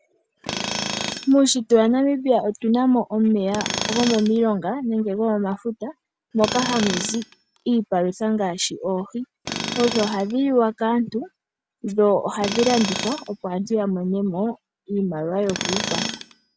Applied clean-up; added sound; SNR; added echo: none; Tools; 10 dB; none.